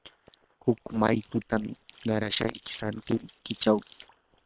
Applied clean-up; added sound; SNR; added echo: neural separator model SepFormer WHAM!.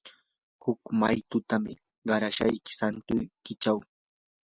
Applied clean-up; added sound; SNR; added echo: none; none; none; none.